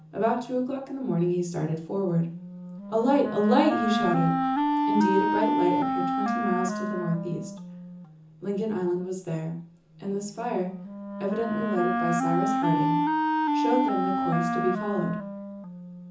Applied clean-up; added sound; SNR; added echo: none; Wind instrument, woodwind instrument; 1 dB; reverberation time 0.6 s.